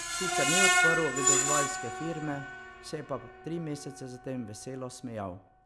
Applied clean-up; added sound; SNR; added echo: none; Screech; -5 dB; none.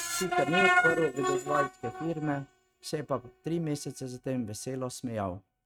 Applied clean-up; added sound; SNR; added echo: neural mask model RNNoise.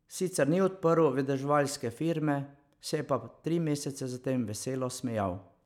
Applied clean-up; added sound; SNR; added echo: none; none; none; none.